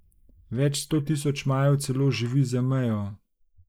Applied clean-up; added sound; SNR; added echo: neural mask model Resemble Enhance denoiser.